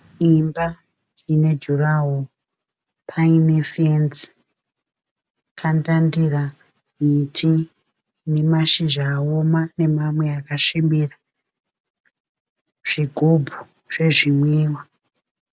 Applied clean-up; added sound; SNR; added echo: none; none; none; none.